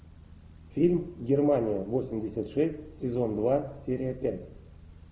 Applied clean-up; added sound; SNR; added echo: none; none; none; none.